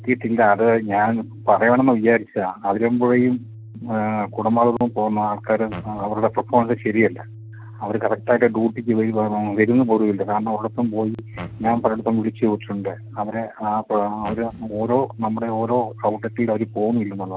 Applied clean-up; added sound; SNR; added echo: none; Fart + Organ; 17 dB; none.